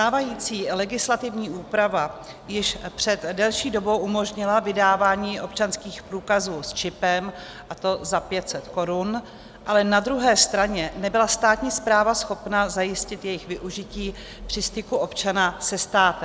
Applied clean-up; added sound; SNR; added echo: none; none; none; none.